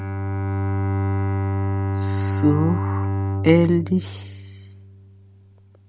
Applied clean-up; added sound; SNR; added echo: none; Bowed string instrument; 0 dB; none.